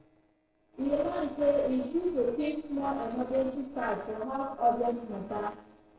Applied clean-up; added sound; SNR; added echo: neural separator model SepFormer DNS4.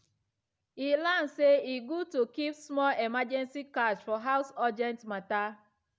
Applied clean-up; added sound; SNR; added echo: none; none; none; none.